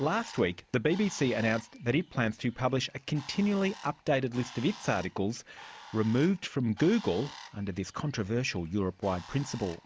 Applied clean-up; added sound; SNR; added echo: none; Bird; 20 dB; none.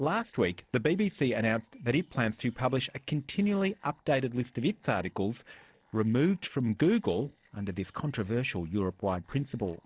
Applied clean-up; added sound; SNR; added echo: neural separator model SepFormer DNS4.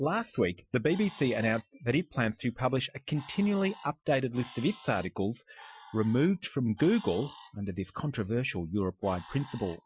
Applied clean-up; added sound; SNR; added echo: classical method Wiener filter.